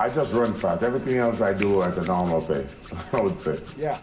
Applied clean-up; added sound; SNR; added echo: none; Hands; 18 dB; reverberation time 0.3 s.